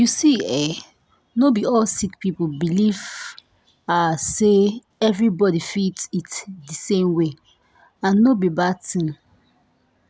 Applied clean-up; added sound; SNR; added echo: none; none; none; none.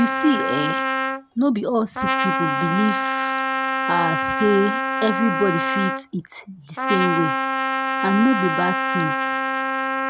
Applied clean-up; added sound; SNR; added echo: none; Trumpet; 0 dB; none.